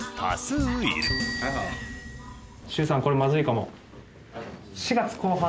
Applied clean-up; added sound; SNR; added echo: none; Bicycle bell; 9 dB; none.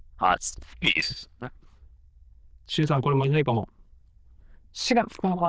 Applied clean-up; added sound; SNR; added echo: neural diffusion model UNIVERSE++.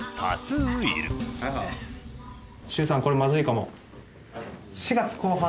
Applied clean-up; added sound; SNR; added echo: none; none; none; none.